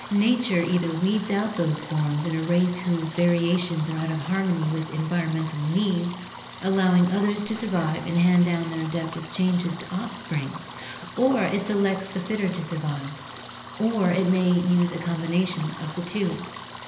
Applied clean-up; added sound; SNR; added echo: none; Stream; 13 dB; reverberation time 1.4 s.